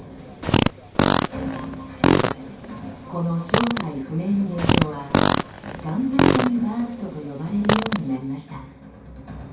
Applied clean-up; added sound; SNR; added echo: none; Fart; -4 dB; reverberation time 0.6 s.